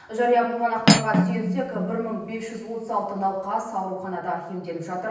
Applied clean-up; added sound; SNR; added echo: none; Cutlery, silverware; -1 dB; reverberation time 0.9 s.